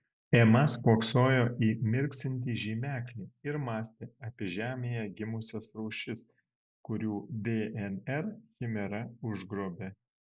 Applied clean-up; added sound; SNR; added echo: none; none; none; none.